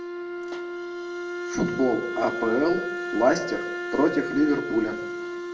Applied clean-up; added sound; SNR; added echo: none; Wind instrument, woodwind instrument; 5 dB; reverberation time 0.6 s.